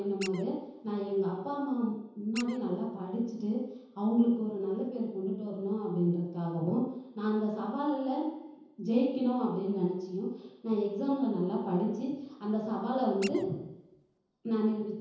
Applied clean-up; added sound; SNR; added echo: none; Squeak; 17 dB; reverberation time 0.9 s.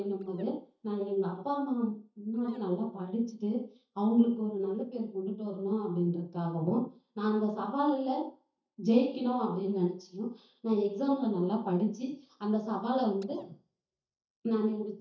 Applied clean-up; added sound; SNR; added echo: neural mask model DeepFilterNet 3.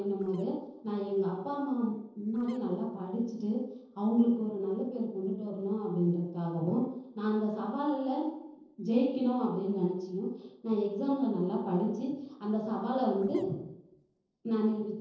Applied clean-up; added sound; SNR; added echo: neural separator model SepFormer DNS4.